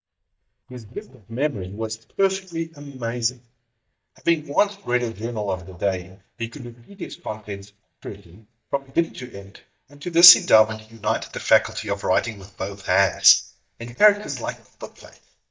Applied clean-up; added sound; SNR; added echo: neural mask model DeepFilterNet 3.